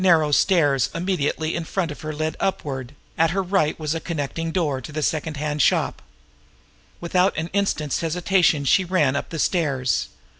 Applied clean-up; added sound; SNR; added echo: none; none; none; none.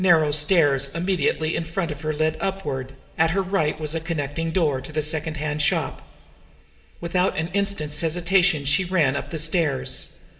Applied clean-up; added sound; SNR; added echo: none; none; none; reverberation time 2.2 s.